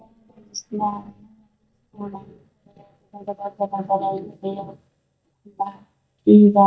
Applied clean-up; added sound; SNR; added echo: neural mask model DeepFilterNet 3.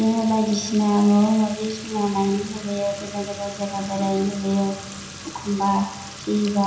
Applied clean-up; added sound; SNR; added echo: none; Fill (with liquid) / Trickle, dribble / Sink (filling or washing); 15 dB; reverberation time 0.7 s.